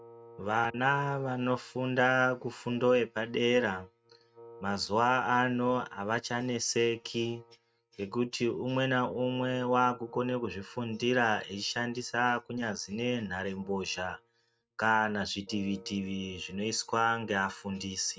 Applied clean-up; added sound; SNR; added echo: neural mask model RNNoise.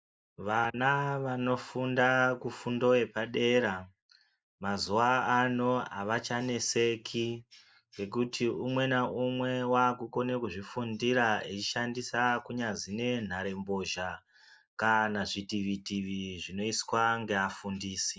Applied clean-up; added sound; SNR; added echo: neural mask model Resemble Enhance denoiser.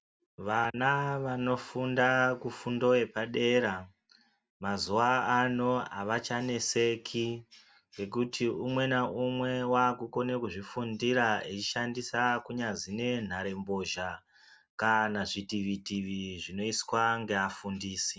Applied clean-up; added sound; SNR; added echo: none; none; none; none.